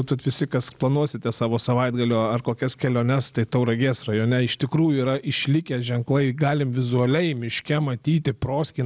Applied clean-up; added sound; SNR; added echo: none; none; none; none.